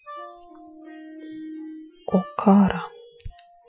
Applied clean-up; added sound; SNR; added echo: classical method Wiener filter.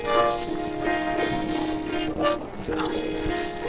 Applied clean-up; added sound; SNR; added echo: neural separator model SepFormer DNS4.